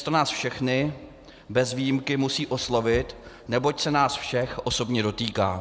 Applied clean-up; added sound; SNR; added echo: none; none; none; none.